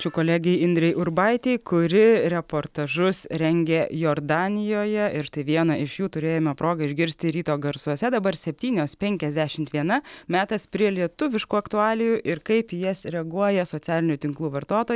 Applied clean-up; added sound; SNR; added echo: none; none; none; none.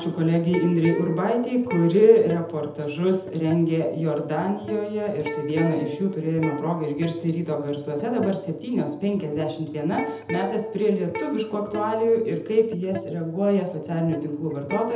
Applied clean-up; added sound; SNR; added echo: none; Electric guitar; 13 dB; reverberation time 0.7 s.